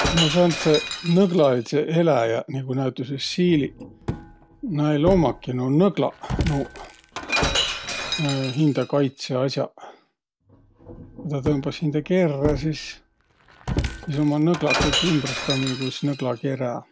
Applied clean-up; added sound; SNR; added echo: none; Shatter; 7 dB; none.